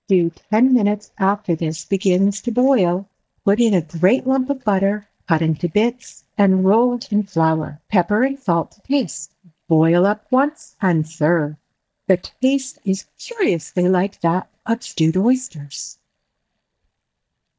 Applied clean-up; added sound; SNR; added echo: neural mask model DeepFilterNet 3.